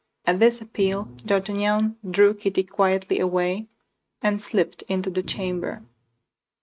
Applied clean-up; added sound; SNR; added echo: neural mask model RNNoise.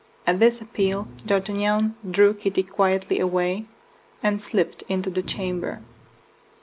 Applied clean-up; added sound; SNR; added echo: none; Thump, thud; 18 dB; none.